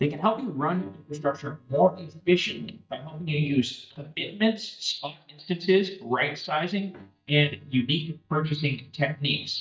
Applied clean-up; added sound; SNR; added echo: neural mask model DeepFilterNet 3.